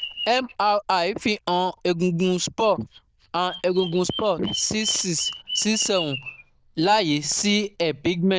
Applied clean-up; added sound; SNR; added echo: neural diffusion model UNIVERSE++.